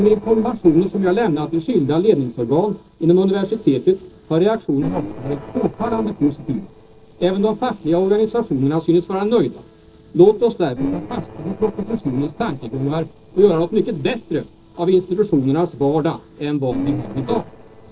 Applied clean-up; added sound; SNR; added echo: neural separator model SepFormer DNS4.